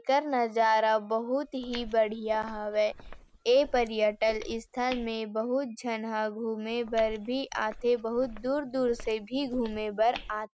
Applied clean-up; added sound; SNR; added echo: none; Walk, footsteps; 17 dB; none.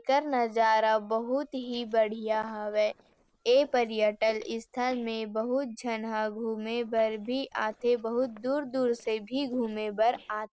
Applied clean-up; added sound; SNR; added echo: neural separator model SepFormer DNS4.